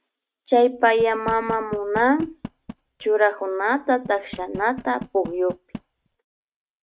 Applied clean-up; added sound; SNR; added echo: neural mask model RNNoise.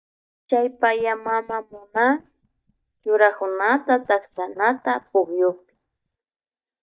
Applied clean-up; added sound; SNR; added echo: neural mask model DeepFilterNet 3.